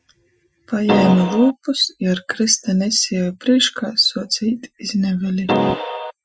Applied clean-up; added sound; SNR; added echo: classical method Wiener filter.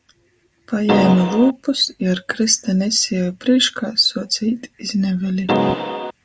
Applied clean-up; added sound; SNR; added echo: none; Keyboard (musical); 0 dB; none.